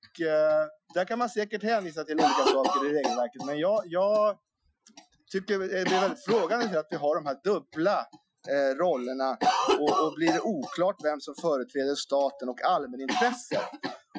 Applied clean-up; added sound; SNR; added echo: classical method Wiener filter.